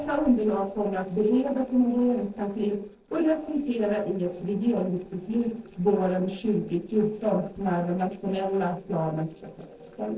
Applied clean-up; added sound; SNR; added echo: neural separator model SepFormer DNS4.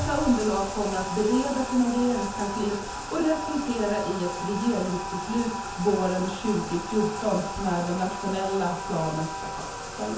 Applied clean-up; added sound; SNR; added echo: none; Bathtub (filling or washing); 6 dB; reverberation time 0.5 s.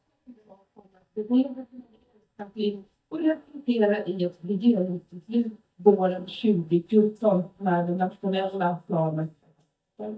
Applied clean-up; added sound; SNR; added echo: neural mask model DeepFilterNet 3.